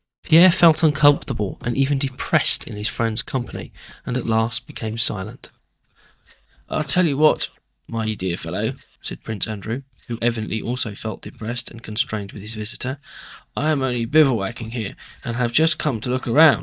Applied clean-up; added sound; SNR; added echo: neural mask model DeepFilterNet 3.